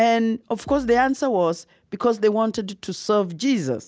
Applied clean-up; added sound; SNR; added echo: none; Bass drum; 19 dB; none.